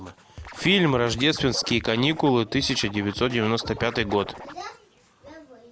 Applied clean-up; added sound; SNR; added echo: none; Scratching (performance technique); 15 dB; none.